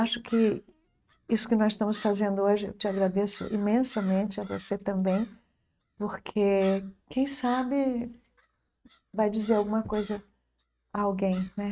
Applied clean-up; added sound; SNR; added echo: neural mask model RNNoise.